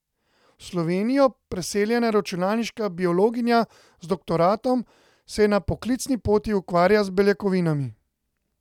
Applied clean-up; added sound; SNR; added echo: none; none; none; none.